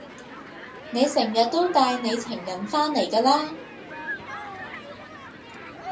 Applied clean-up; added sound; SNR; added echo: none; Human group actions; 12 dB; reverberation time 0.2 s.